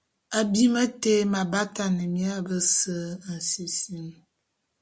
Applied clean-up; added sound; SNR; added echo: none; none; none; none.